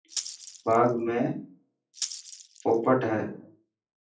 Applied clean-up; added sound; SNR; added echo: classical method WPE with log-MMSE.